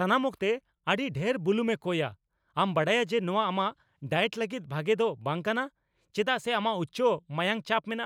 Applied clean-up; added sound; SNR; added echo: none; none; none; none.